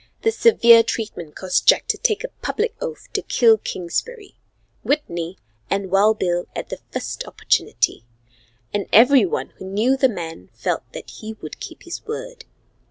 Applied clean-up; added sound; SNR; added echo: none; none; none; none.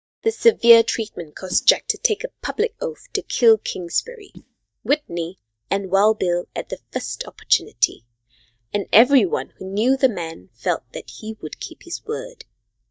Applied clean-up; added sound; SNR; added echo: neural mask model DeepFilterNet 3.